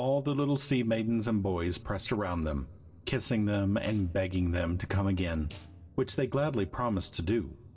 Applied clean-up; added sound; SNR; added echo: neural separator model SepFormer DNS4.